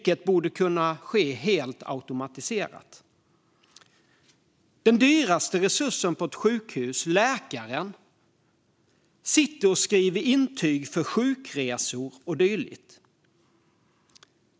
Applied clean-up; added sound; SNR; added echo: none; none; none; none.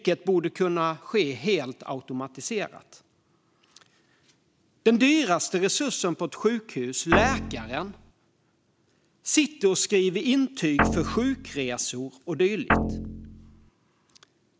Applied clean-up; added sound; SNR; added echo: none; Guitar; 1 dB; none.